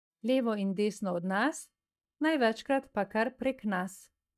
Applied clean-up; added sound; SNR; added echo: neural mask model DeepFilterNet 3.